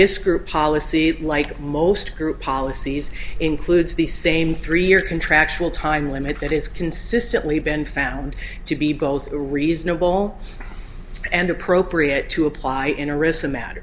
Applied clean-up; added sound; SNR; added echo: none; none; none; none.